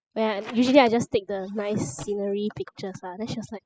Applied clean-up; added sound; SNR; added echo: classical method spectral subtraction.